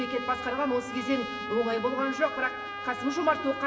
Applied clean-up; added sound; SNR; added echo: none; Trumpet; 7 dB; reverberation time 2.1 s.